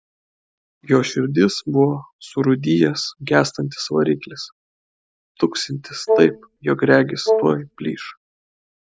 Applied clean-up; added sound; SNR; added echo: none; Wind instrument, woodwind instrument; 0 dB; none.